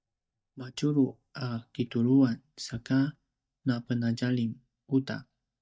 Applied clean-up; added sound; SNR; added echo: neural mask model DeepFilterNet 3.